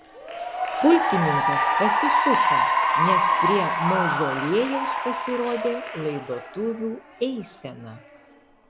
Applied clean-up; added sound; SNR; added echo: none; Applause / Cheering; -3 dB; none.